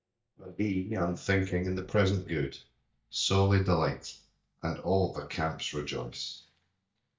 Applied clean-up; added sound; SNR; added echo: neural mask model DeepFilterNet 3.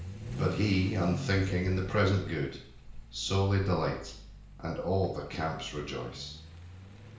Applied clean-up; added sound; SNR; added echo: none; Accelerating, revving, vroom / Vehicle; 11 dB; reverberation time 0.5 s.